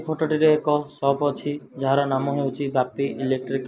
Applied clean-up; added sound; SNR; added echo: none; none; none; none.